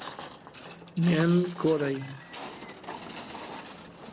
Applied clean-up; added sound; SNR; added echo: none; Walk, footsteps; 12 dB; none.